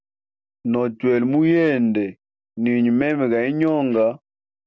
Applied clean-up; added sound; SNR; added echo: none; none; none; none.